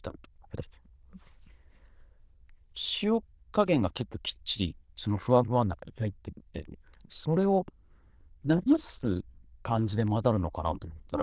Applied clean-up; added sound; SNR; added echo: neural diffusion model UNIVERSE++.